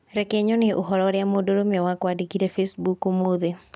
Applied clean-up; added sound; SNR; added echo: none; none; none; none.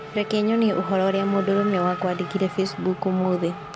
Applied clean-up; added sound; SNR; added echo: none; Race car, auto racing / Accelerating, revving, vroom; 10 dB; none.